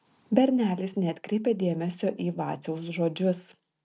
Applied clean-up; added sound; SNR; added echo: none; none; none; none.